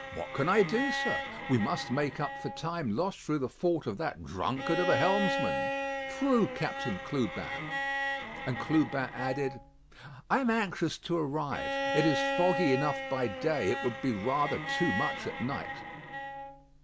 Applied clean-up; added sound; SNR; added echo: none; Bowed string instrument; 4 dB; none.